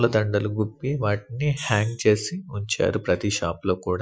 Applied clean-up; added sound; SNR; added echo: classical method Wiener filter.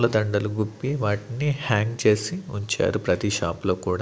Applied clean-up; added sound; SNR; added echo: none; none; none; none.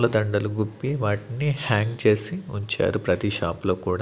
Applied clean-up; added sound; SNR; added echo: none; Hi-hat; 18 dB; none.